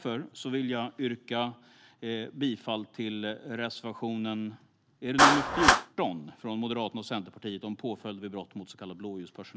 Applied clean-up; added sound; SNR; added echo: none; Clapping; -1 dB; none.